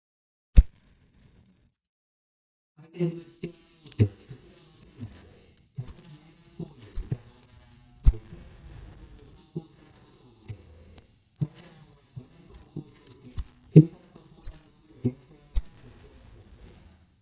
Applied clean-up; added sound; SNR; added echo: neural mask model DeepFilterNet 3.